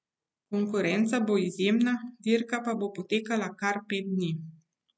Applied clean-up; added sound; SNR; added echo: none; none; none; none.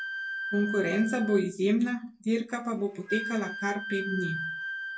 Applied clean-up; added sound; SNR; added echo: none; Wind instrument, woodwind instrument; 7 dB; reverberation time 0.2 s.